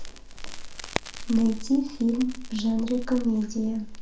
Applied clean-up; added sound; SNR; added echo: none; Crackle; 7 dB; reverberation time 0.4 s.